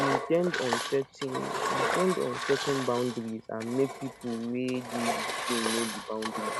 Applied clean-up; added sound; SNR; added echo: none; Engine; 2 dB; none.